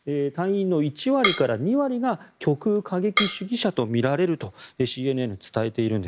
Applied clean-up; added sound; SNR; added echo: none; Drum kit; 4 dB; none.